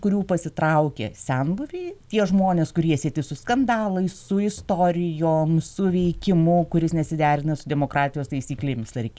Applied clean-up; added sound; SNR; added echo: none; none; none; none.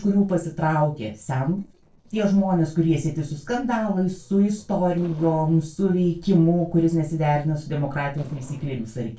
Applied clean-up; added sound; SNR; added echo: neural separator model SepFormer DNS4.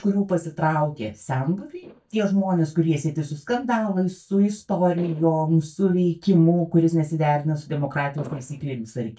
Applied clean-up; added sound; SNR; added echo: neural mask model DeepFilterNet 3.